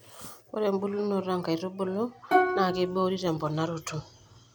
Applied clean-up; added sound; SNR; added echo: none; Plucked string instrument; 0 dB; none.